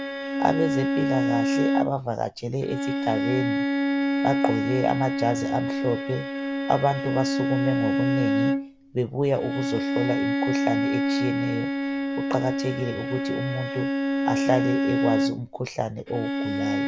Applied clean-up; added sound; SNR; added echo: none; Bowed string instrument; -2 dB; none.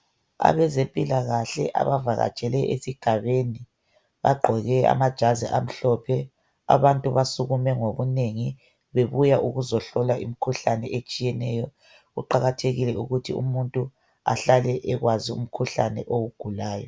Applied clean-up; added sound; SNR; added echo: none; none; none; none.